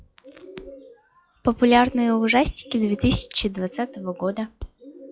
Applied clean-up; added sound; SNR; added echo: classical method log-MMSE.